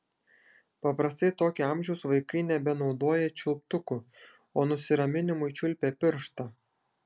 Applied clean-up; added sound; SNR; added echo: none; none; none; none.